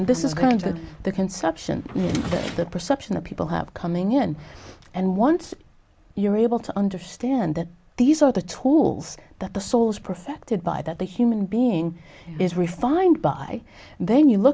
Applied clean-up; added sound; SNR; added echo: none; Drawer open or close; 11 dB; none.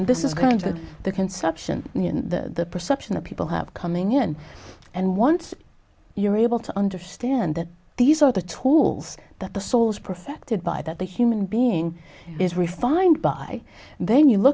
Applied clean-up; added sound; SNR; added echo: none; none; none; none.